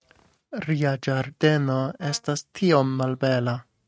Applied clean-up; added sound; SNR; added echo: neural mask model RNNoise.